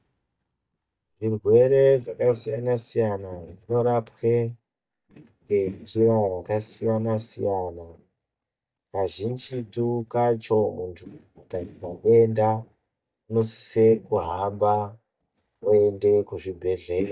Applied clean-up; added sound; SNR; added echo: neural mask model DeepFilterNet 3.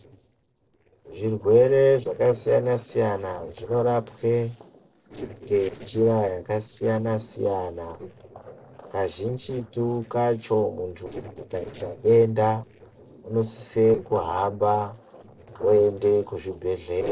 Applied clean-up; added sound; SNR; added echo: neural separator model SepFormer DNS4.